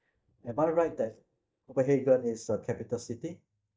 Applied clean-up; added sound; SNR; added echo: neural mask model DeepFilterNet 3.